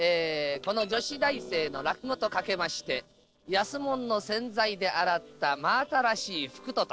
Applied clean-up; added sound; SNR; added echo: neural separator model SepFormer DNS4.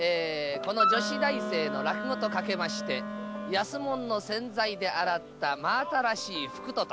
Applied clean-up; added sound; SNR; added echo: none; Wind instrument, woodwind instrument; 2 dB; none.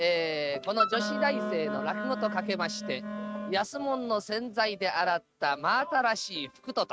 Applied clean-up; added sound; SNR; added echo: neural mask model RNNoise.